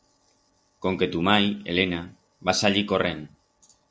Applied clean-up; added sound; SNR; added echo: none; none; none; none.